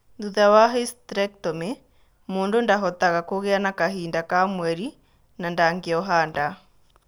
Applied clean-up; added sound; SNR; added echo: none; none; none; none.